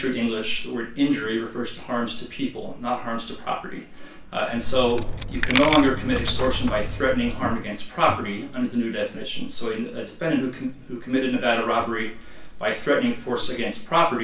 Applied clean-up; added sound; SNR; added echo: none; Coin (dropping); 2 dB; reverberation time 0.3 s.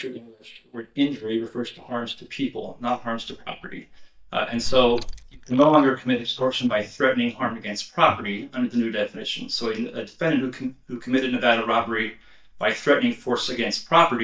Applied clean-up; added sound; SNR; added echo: neural mask model DeepFilterNet 3.